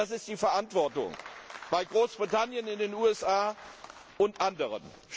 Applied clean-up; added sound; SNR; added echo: none; none; none; none.